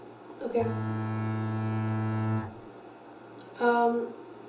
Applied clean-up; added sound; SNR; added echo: none; Bowed string instrument; -2 dB; reverberation time 0.6 s.